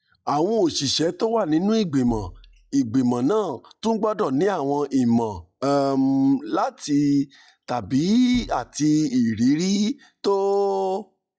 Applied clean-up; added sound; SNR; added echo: classical method log-MMSE.